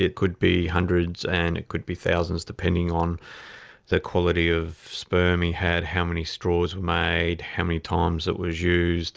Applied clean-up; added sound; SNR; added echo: none; none; none; none.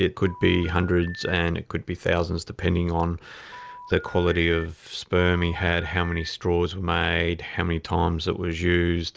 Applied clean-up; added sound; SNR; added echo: none; Telephone; 16 dB; none.